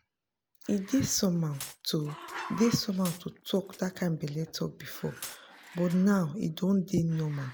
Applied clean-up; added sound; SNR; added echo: none; Glass + Growling; 17 dB; none.